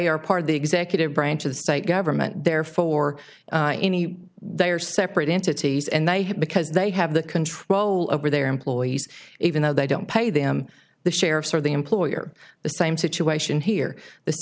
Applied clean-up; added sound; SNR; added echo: none; none; none; none.